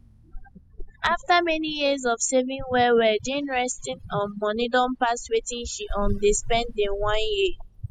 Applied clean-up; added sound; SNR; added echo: classical method spectral subtraction.